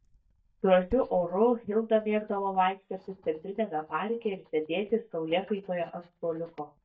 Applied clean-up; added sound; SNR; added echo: neural mask model DeepFilterNet 3.